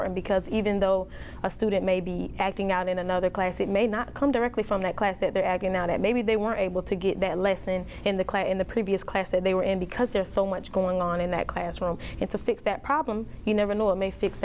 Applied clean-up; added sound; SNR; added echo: none; none; none; none.